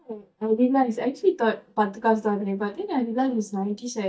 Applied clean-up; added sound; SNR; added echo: neural mask model DeepFilterNet 3.